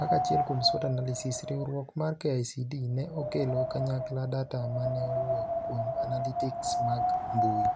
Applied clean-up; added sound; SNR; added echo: none; Wind; 0 dB; none.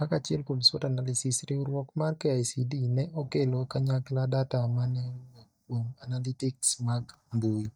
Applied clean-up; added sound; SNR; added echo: neural mask model DeepFilterNet 3.